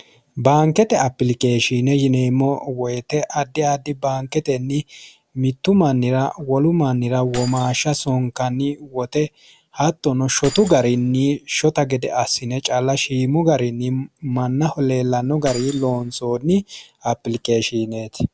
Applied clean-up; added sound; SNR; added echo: none; Keys jangling; 17 dB; none.